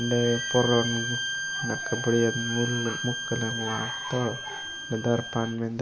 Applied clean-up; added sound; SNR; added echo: none; Bowed string instrument; 5 dB; none.